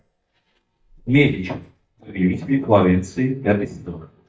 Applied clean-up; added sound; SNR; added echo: neural mask model DeepFilterNet 3.